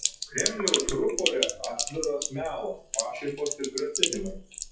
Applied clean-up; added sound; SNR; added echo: classical method WPE with log-MMSE.